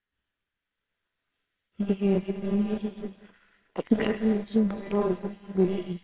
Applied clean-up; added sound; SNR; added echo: neural separator model SepFormer WHAMR!.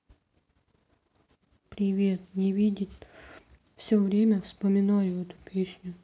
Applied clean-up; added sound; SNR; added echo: none; none; none; none.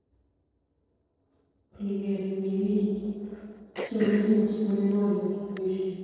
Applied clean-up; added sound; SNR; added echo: neural separator model SepFormer DNS4.